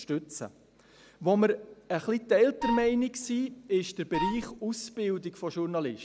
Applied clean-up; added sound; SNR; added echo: none; Wind instrument, woodwind instrument; 4 dB; none.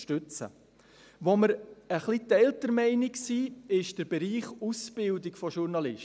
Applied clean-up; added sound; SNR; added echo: none; none; none; none.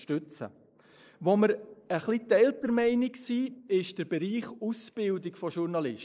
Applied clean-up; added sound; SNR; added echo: neural mask model Resemble Enhance denoiser.